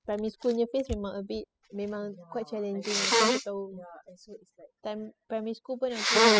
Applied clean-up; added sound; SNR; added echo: classical method spectral subtraction.